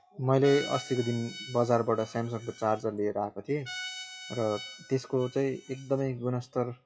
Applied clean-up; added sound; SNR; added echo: classical method WPE with log-MMSE.